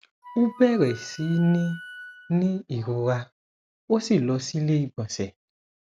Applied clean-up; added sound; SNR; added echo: none; Wind instrument, woodwind instrument; 18 dB; none.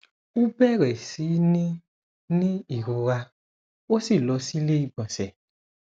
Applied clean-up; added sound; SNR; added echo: none; none; none; none.